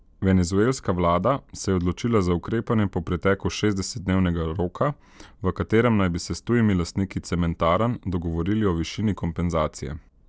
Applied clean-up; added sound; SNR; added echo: none; none; none; none.